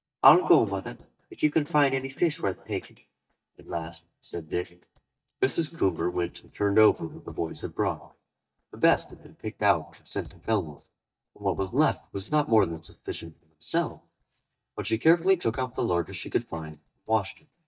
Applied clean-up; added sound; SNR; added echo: neural mask model DeepFilterNet 3.